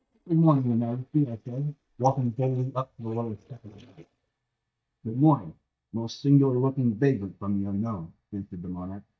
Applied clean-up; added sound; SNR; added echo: neural mask model DeepFilterNet 3.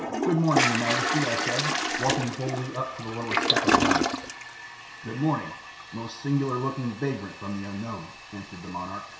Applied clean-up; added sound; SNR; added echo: none; Toilet flush; -1 dB; reverberation time 0.7 s.